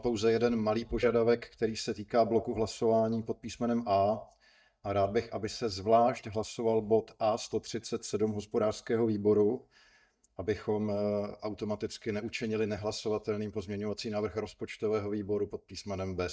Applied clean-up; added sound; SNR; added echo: neural mask model DeepFilterNet 3.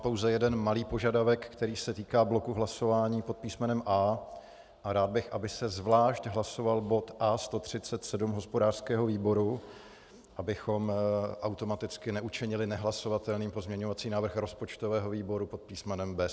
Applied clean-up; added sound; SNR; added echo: none; none; none; none.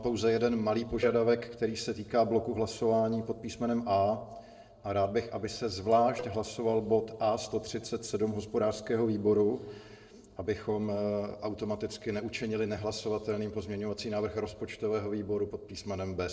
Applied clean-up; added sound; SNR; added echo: neural separator model SepFormer DNS4.